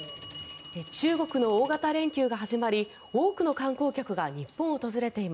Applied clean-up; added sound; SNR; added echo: none; Telephone; 12 dB; none.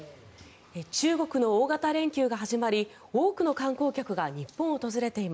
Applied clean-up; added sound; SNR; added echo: none; none; none; none.